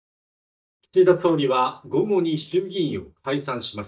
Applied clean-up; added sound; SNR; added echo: neural mask model DeepFilterNet 3.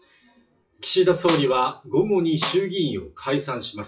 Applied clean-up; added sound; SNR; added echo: classical method WPE with log-MMSE.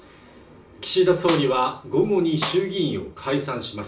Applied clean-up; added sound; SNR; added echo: none; Snare drum; 10 dB; reverberation time 0.3 s.